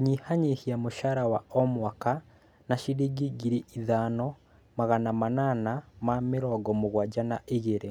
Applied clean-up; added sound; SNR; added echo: none; none; none; none.